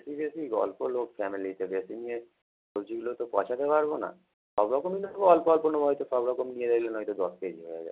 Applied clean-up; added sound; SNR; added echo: none; none; none; none.